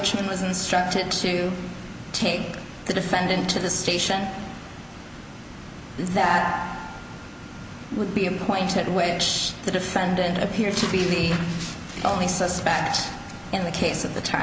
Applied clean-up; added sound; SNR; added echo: none; none; none; none.